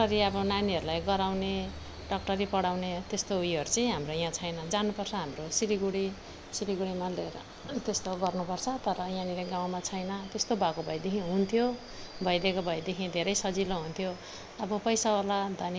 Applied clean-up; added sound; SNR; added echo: none; Screech / Subway, metro, underground; 18 dB; none.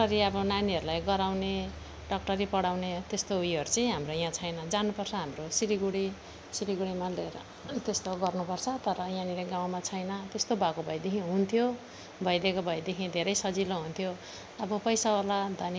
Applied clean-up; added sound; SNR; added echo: none; none; none; none.